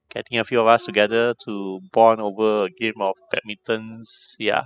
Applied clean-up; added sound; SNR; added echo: classical method spectral subtraction.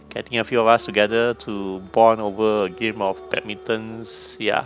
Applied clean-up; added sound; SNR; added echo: none; Applause; 20 dB; none.